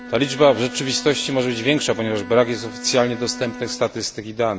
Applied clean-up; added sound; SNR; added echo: none; Bowed string instrument; 14 dB; none.